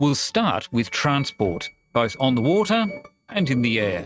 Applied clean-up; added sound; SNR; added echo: neural mask model RNNoise.